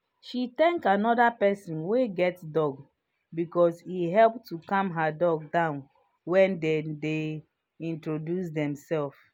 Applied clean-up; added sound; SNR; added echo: none; none; none; none.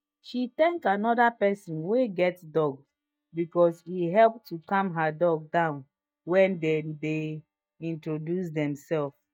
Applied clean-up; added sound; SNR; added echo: neural mask model DeepFilterNet 3.